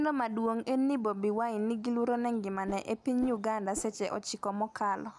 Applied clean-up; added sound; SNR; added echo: none; Whoosh, swoosh, swish; 15 dB; none.